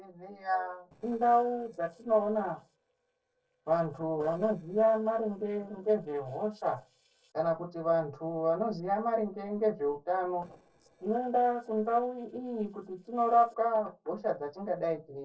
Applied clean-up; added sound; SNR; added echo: neural separator model SepFormer DNS4.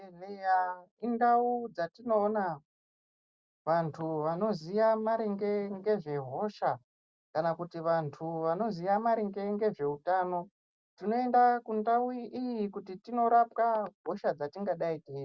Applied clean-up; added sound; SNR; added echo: none; none; none; none.